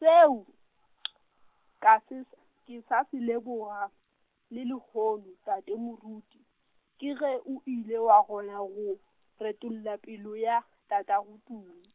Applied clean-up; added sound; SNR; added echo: none; none; none; none.